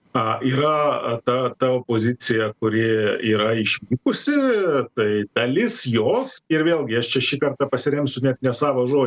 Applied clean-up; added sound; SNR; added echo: none; none; none; none.